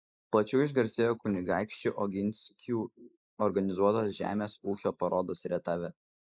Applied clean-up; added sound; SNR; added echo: neural mask model Resemble Enhance denoiser.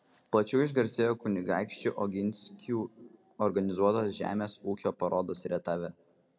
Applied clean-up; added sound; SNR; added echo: none; none; none; none.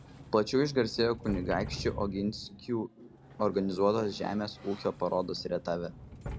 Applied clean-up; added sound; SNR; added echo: none; Sliding door; 13 dB; none.